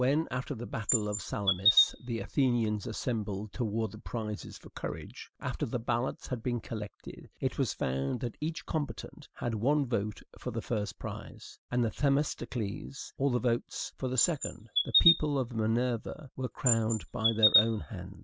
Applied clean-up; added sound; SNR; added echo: none; Chirp, tweet; -1 dB; none.